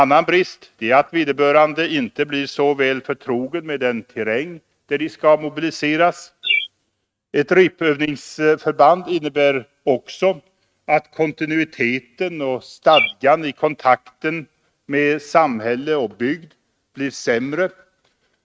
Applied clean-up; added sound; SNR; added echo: neural mask model RNNoise.